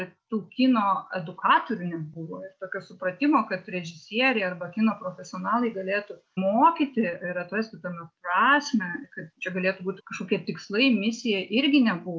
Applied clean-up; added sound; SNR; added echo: none; none; none; none.